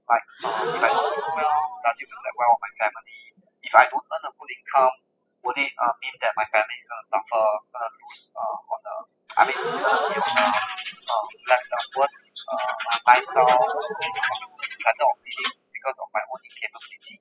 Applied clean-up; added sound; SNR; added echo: classical method spectral subtraction.